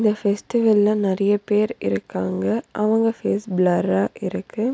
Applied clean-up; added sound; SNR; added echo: none; none; none; none.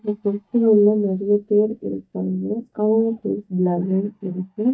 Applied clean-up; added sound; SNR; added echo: neural mask model DeepFilterNet 3.